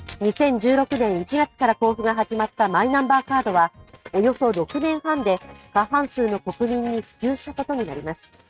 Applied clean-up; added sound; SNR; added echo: neural mask model RNNoise.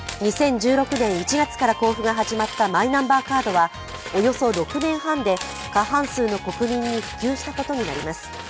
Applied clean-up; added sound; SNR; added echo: none; Tools; 15 dB; none.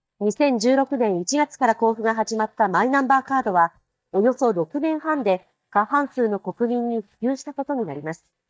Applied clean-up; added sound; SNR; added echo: neural mask model DeepFilterNet 3.